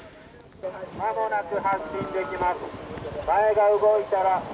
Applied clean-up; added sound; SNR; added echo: none; none; none; none.